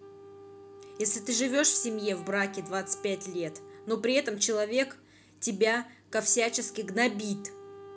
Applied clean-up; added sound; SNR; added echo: none; Wind instrument, woodwind instrument; 18 dB; none.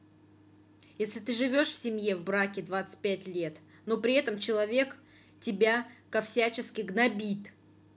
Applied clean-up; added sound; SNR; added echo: none; none; none; none.